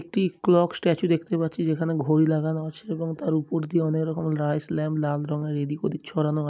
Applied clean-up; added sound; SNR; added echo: none; none; none; none.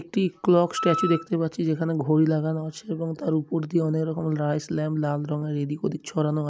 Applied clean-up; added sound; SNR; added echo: none; Wind instrument, woodwind instrument; 9 dB; none.